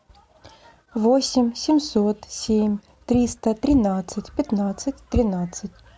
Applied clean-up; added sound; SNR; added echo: none; none; none; none.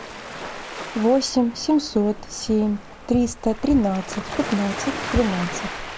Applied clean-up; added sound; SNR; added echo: none; Waves, surf; 10 dB; none.